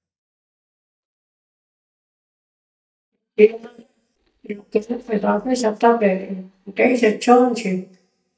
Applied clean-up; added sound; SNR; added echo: neural mask model DeepFilterNet 3.